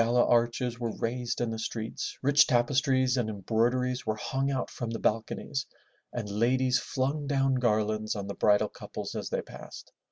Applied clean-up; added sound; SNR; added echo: none; none; none; none.